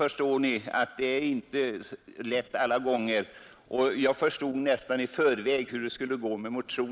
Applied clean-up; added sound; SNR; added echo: none; none; none; none.